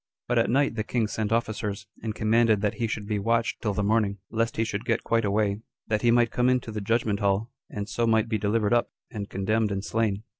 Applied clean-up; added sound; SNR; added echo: none; none; none; none.